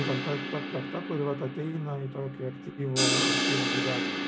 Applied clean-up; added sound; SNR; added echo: none; Crash cymbal; -2 dB; none.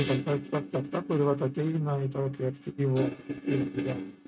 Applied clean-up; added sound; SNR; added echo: neural mask model RNNoise.